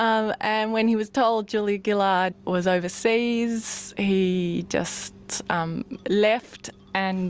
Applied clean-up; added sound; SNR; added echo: none; none; none; none.